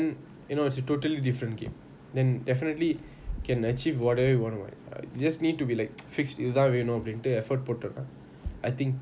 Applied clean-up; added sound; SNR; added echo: none; none; none; none.